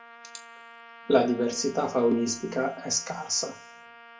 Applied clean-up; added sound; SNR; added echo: none; Trumpet; 20 dB; reverberation time 0.5 s.